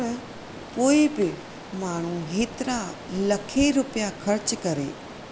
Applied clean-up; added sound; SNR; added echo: none; Stream; 14 dB; none.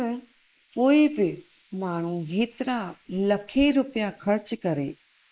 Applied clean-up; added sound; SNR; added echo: neural mask model Resemble Enhance denoiser.